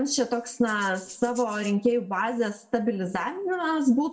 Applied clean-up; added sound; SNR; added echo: none; Rattle (instrument); 19 dB; reverberation time 0.3 s.